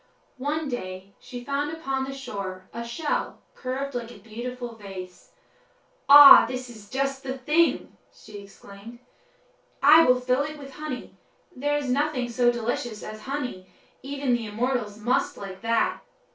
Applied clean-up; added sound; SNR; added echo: none; none; none; reverberation time 0.2 s.